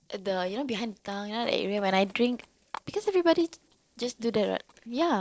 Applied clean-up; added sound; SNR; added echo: neural separator model SepFormer DNS4.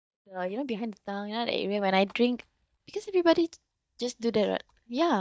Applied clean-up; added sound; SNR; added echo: neural mask model DeepFilterNet 3.